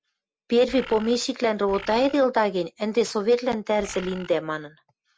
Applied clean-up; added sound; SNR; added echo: none; Bird; 16 dB; none.